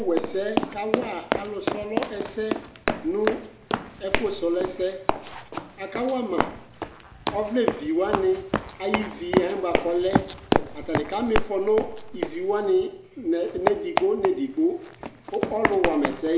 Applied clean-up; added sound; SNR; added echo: none; Run; 2 dB; none.